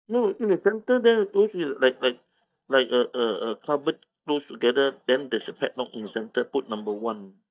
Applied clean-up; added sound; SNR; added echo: neural mask model DeepFilterNet 3.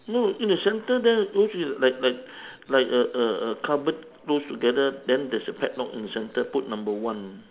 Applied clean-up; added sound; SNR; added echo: none; none; none; none.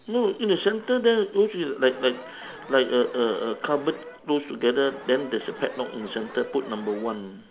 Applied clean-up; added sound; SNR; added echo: none; Alarm; 17 dB; none.